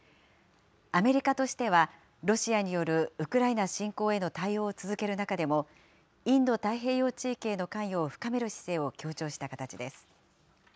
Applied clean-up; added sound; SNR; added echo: none; none; none; none.